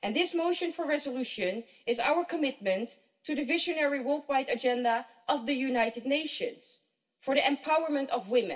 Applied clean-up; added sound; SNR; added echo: none; none; none; reverberation time 0.2 s.